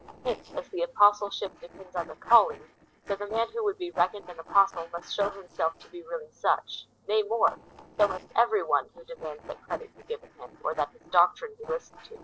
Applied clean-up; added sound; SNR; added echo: neural separator model SepFormer DNS4.